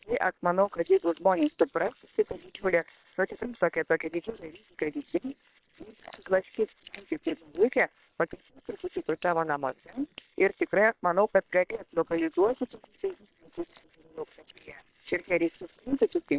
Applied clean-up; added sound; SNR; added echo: neural separator model SepFormer WHAM!.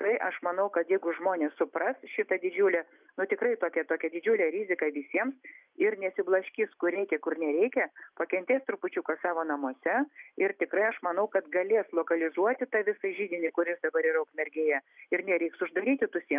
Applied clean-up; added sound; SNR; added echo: none; none; none; none.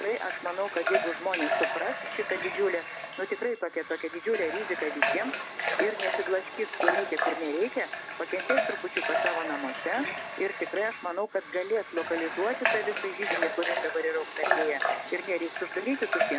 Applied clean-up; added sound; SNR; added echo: none; Water tap, faucet / Water; 1 dB; none.